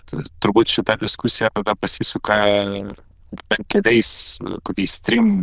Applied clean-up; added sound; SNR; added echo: neural diffusion model UNIVERSE++.